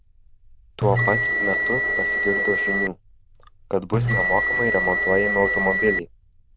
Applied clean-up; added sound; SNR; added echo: neural diffusion model UNIVERSE++.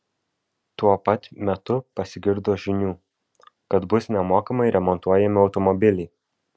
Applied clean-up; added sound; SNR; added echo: none; none; none; none.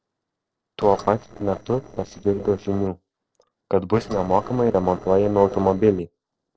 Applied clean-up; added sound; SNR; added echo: neural separator model SepFormer DNS4.